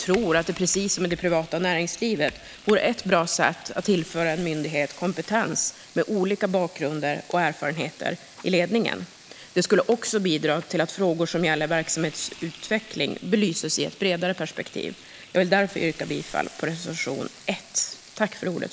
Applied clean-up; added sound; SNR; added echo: none; Typing + Frying (food); 20 dB; none.